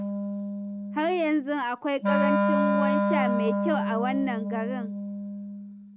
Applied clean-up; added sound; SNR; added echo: neural mask model RNNoise.